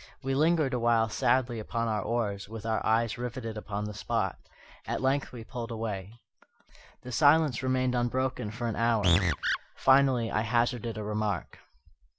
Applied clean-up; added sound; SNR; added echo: none; Animal; -1 dB; none.